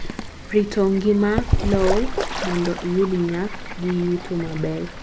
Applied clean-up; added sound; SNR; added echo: none; Bird / Fowl; 4 dB; none.